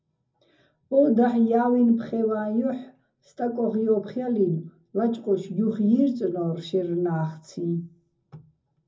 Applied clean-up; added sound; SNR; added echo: none; none; none; reverberation time 0.4 s.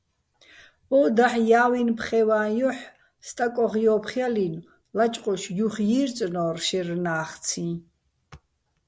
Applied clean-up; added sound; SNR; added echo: none; none; none; none.